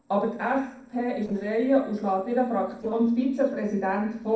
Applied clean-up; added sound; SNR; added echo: neural separator model SepFormer DNS4.